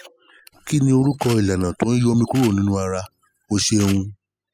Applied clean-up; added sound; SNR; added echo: classical method spectral subtraction.